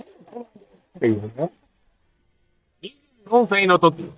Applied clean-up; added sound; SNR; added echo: neural mask model DeepFilterNet 3.